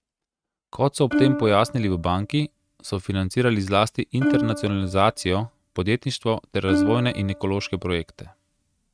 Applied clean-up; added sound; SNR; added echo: neural mask model RNNoise.